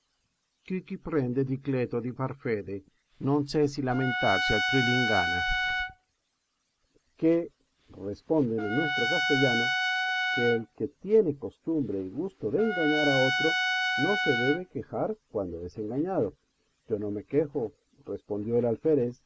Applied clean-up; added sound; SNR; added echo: none; Trumpet; 1 dB; none.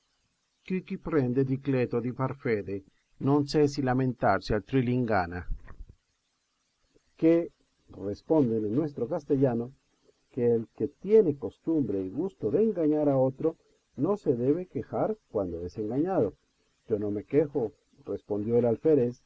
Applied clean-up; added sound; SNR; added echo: none; none; none; none.